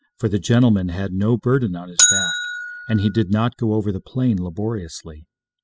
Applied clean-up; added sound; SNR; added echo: classical method spectral subtraction.